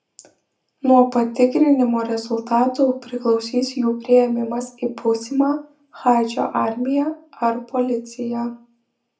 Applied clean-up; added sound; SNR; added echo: none; none; none; reverberation time 0.3 s.